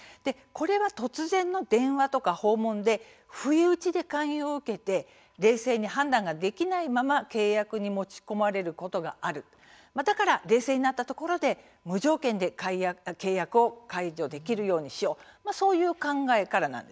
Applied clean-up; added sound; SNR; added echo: none; none; none; none.